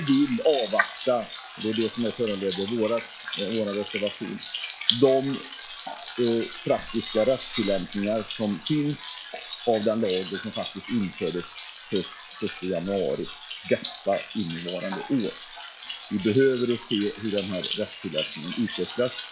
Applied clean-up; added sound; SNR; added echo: classical method log-MMSE.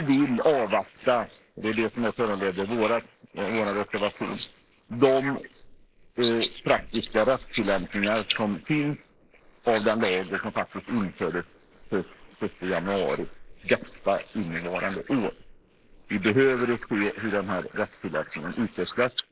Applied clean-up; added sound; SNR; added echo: neural mask model Resemble Enhance denoiser.